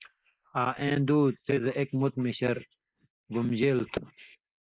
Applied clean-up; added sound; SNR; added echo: neural mask model Resemble Enhance denoiser.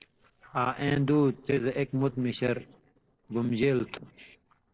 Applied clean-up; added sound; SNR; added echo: neural separator model SepFormer DNS4.